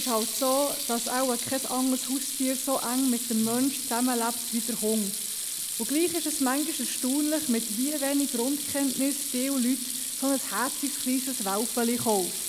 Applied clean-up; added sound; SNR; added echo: none; Sink (filling or washing) / Water tap, faucet; 3 dB; none.